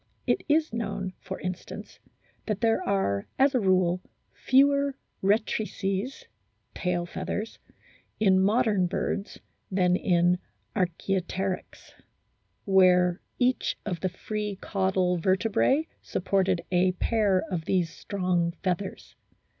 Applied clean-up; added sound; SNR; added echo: none; none; none; none.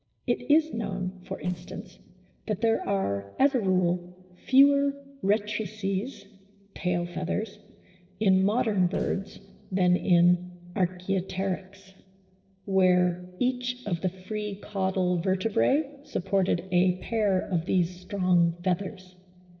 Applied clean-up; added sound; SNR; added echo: neural separator model SepFormer DNS4.